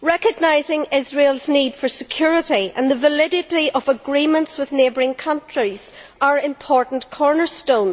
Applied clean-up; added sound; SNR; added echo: none; none; none; none.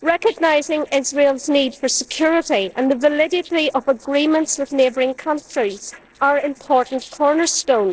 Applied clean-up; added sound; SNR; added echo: neural separator model SepFormer DNS4.